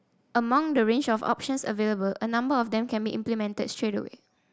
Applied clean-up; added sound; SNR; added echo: none; none; none; none.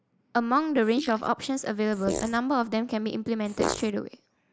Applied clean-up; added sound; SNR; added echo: neural mask model Resemble Enhance denoiser.